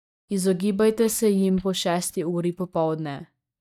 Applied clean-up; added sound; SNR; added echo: neural mask model DeepFilterNet 3.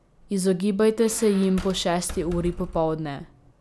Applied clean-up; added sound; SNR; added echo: none; Squeak; 14 dB; none.